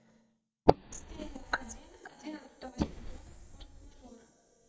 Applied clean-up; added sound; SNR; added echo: neural mask model DeepFilterNet 3.